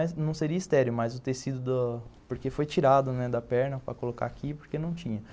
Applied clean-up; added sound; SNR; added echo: none; none; none; none.